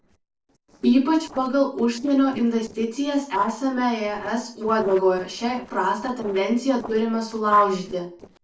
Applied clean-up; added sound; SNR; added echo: neural separator model SepFormer DNS4.